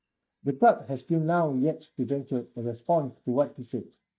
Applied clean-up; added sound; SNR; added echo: neural mask model DeepFilterNet 3.